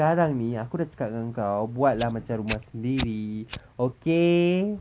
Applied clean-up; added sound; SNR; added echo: none; Fire; 12 dB; none.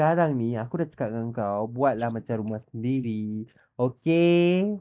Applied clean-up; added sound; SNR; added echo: neural mask model DeepFilterNet 3.